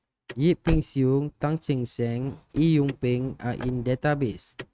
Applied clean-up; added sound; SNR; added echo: neural mask model RNNoise.